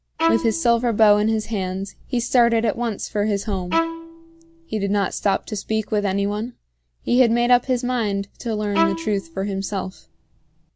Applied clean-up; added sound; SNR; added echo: none; Bowed string instrument; 8 dB; none.